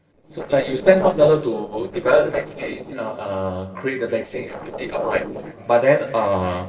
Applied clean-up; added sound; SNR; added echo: neural separator model SepFormer DNS4.